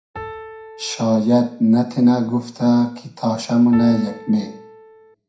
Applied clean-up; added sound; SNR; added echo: none; Piano; 17 dB; reverberation time 0.4 s.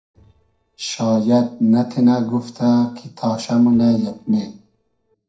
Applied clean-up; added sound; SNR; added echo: neural separator model SepFormer DNS4.